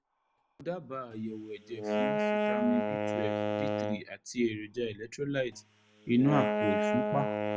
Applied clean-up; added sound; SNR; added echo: none; Wind instrument, woodwind instrument; -1 dB; none.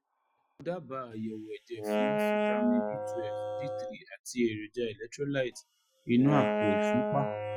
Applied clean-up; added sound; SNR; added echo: classical method Wiener filter.